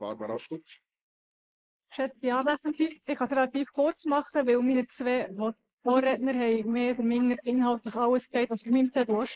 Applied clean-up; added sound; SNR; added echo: neural mask model Resemble Enhance denoiser.